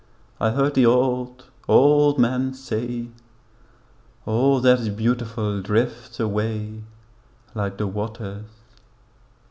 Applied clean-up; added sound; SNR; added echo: none; none; none; none.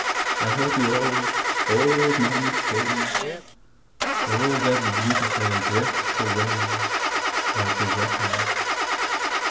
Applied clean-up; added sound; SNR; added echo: none; Engine starting / Car; -4 dB; reverberation time 1.2 s.